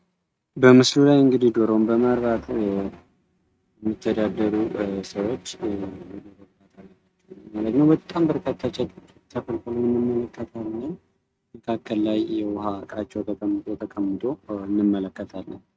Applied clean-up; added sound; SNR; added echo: neural mask model RNNoise.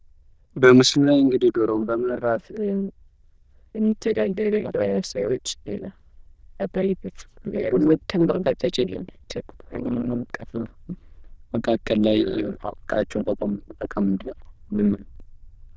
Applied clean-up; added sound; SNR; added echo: neural diffusion model UNIVERSE++.